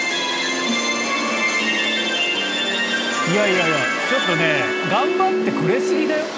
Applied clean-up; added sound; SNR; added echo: none; none; none; none.